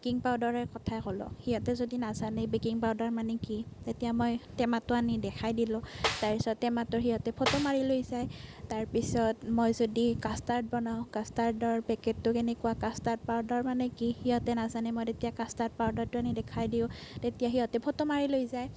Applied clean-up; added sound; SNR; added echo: none; Snare drum; 7 dB; none.